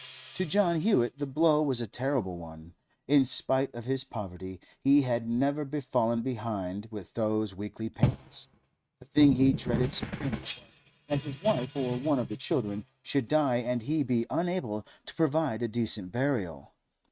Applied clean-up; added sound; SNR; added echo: neural mask model RNNoise.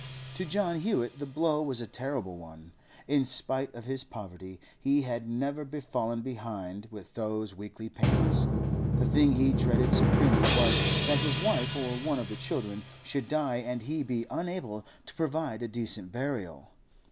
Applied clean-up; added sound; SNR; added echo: none; Drum; 0 dB; none.